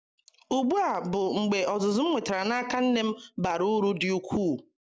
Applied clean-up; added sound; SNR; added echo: none; none; none; none.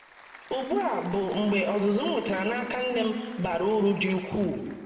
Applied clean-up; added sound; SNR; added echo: none; Applause / Crowd; 20 dB; reverberation time 1.5 s.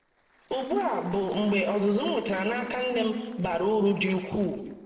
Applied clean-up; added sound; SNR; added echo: neural separator model SepFormer DNS4.